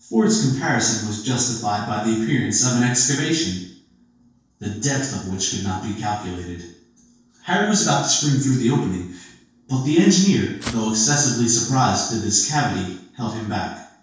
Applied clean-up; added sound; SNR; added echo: neural separator model SepFormer DNS4.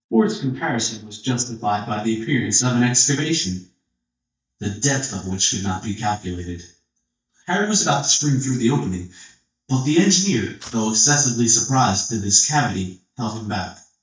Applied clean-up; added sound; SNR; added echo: neural mask model DeepFilterNet 3.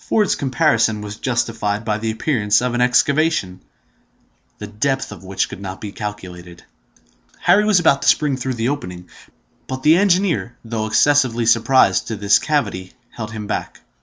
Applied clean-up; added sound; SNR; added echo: none; none; none; none.